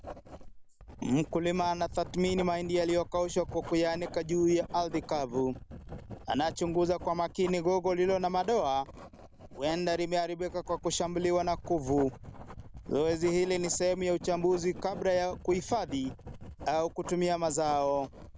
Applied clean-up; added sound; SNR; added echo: none; Writing; 14 dB; none.